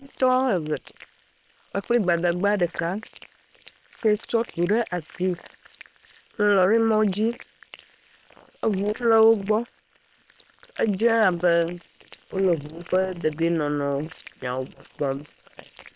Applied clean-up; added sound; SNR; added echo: neural separator model SepFormer WHAM!.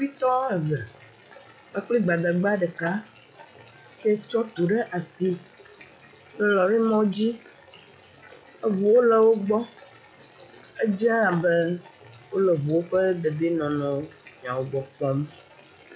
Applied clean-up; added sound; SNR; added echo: classical method log-MMSE.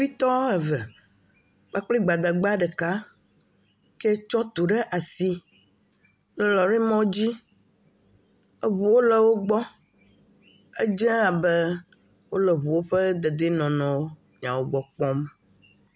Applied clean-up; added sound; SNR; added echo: none; none; none; none.